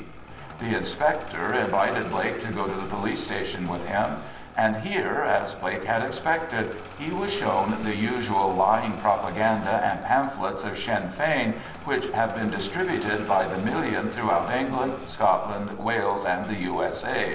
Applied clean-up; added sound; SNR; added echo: none; Engine starting; 16 dB; reverberation time 1.6 s.